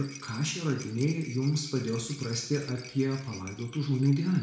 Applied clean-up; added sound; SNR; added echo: none; Rattle; 18 dB; reverberation time 0.6 s.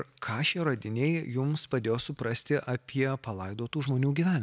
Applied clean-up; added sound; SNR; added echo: none; none; none; none.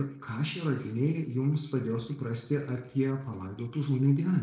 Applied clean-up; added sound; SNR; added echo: neural separator model SepFormer DNS4.